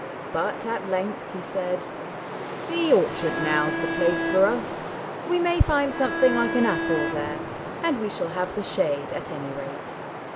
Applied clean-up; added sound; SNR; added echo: none; Wind + Bowed string instrument; 5 dB; none.